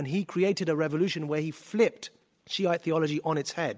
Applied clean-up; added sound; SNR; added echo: none; none; none; none.